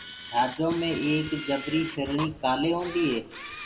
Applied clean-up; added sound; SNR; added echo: none; Camera; 13 dB; reverberation time 0.7 s.